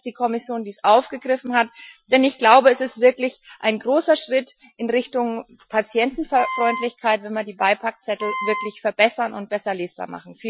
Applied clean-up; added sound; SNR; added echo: classical method Wiener filter.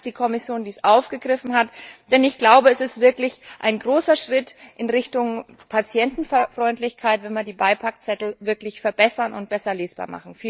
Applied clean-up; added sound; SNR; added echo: neural mask model DeepFilterNet 3.